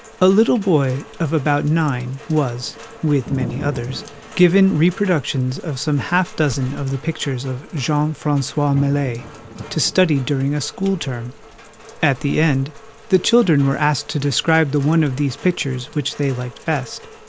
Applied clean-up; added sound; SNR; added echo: none; Rain + Thunder; 17 dB; none.